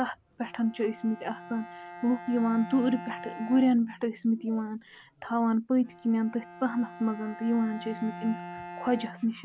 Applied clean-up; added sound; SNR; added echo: none; Bowed string instrument; 15 dB; none.